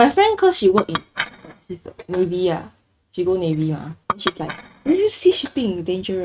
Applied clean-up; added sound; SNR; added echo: neural mask model RNNoise.